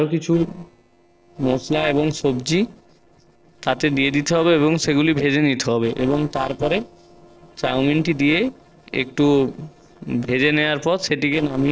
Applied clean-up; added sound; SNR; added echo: neural separator model SepFormer DNS4.